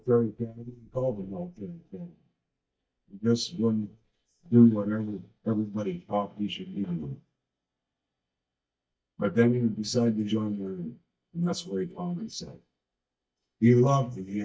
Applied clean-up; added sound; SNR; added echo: neural mask model DeepFilterNet 3.